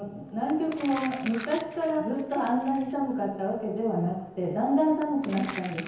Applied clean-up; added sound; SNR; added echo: none; Crumpling, crinkling; 17 dB; reverberation time 1.0 s.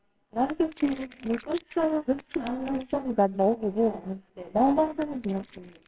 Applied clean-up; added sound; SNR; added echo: neural separator model SepFormer WHAMR!.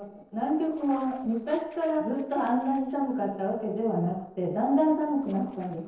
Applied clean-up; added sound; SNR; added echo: neural separator model SepFormer DNS4.